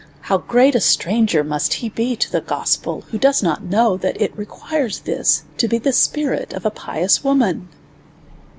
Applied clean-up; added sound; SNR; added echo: none; none; none; none.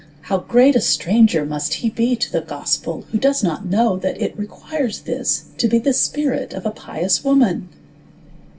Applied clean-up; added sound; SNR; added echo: none; none; none; reverberation time 0.2 s.